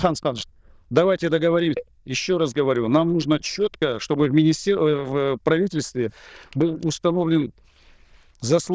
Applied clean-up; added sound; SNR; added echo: neural diffusion model UNIVERSE++.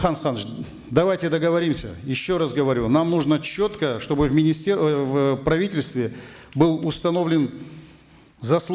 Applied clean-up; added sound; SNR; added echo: none; none; none; none.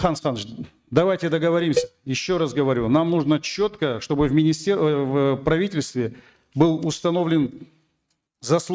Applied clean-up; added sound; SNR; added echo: neural mask model RNNoise.